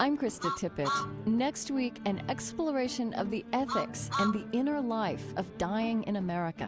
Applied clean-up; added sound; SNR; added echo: none; Truck; 6 dB; none.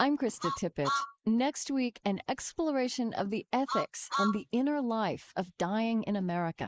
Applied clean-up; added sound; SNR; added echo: neural mask model Resemble Enhance denoiser.